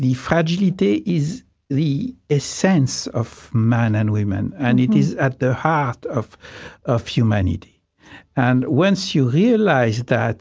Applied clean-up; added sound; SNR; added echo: none; none; none; none.